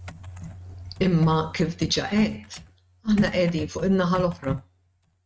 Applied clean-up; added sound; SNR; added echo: neural mask model RNNoise.